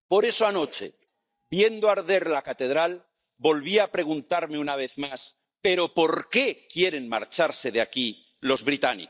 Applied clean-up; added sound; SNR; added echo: neural mask model DeepFilterNet 3.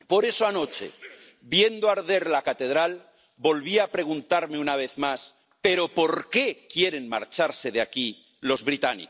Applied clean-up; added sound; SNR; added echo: none; none; none; none.